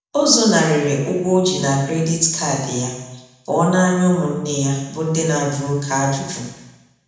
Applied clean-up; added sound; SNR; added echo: none; none; none; reverberation time 1.0 s.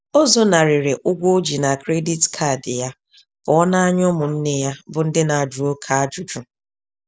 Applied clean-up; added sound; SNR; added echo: none; none; none; none.